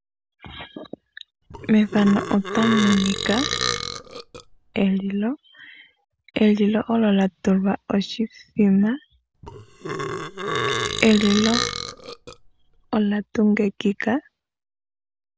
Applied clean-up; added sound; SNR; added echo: none; Burping, eructation; 5 dB; none.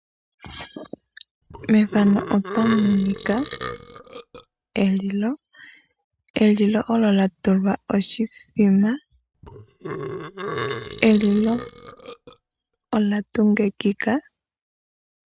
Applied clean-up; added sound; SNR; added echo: neural mask model RNNoise.